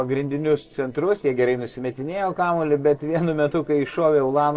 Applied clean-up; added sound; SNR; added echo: neural separator model SepFormer DNS4.